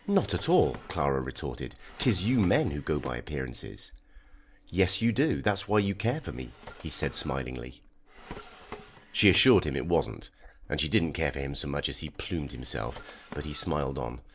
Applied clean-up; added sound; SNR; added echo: none; Drawer open or close; 20 dB; none.